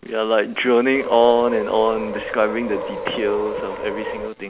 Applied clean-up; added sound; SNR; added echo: none; Subway, metro, underground; 8 dB; none.